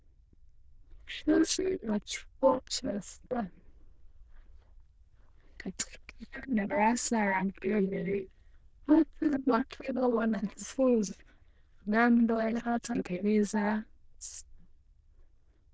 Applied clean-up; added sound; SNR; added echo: neural diffusion model UNIVERSE++.